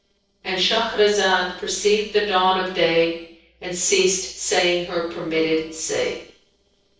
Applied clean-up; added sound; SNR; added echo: neural separator model SepFormer DNS4.